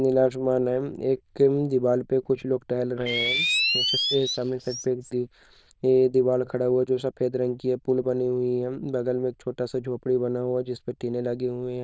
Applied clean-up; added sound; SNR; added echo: neural diffusion model UNIVERSE++.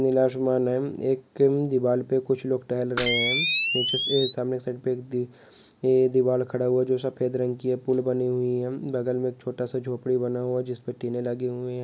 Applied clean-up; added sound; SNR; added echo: none; Camera; 2 dB; none.